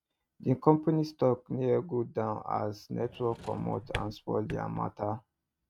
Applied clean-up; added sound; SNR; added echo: neural mask model RNNoise.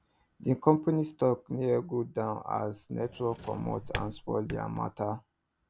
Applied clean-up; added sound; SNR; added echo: none; Drawer open or close; 13 dB; none.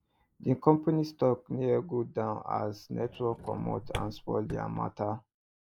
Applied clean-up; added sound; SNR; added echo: neural mask model Resemble Enhance denoiser.